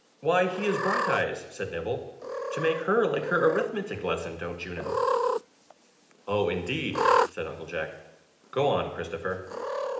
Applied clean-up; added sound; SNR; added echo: none; Cat; 2 dB; reverberation time 0.8 s.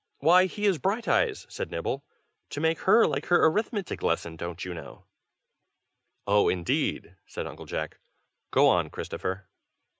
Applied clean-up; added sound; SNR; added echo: none; none; none; none.